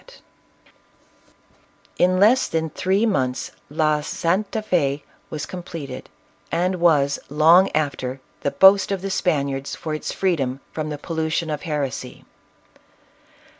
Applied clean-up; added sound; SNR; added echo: none; none; none; none.